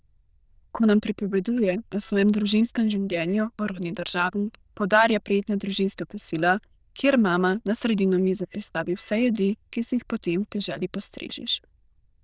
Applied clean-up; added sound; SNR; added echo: neural diffusion model UNIVERSE++.